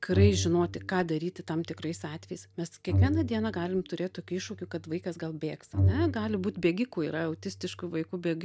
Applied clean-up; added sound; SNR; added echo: none; Bowed string instrument; 2 dB; none.